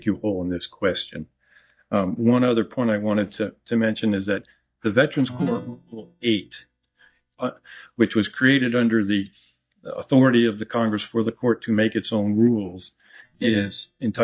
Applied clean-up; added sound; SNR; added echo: neural mask model DeepFilterNet 3.